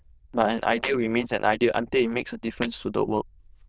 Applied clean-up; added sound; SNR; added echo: neural diffusion model UNIVERSE++.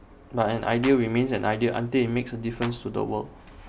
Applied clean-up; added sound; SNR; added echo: none; Clapping; 15 dB; none.